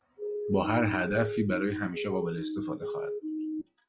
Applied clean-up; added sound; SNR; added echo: classical method log-MMSE.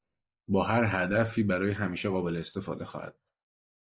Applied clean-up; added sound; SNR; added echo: neural mask model Resemble Enhance denoiser.